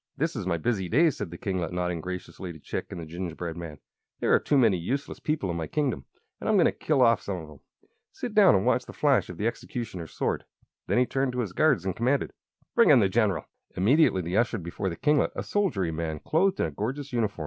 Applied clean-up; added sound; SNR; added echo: none; none; none; none.